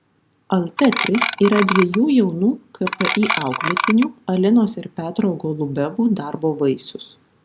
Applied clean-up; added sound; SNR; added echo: none; Clock; 2 dB; none.